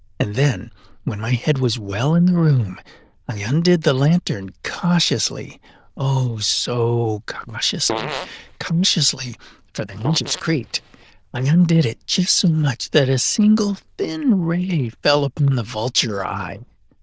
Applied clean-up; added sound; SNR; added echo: neural diffusion model UNIVERSE++.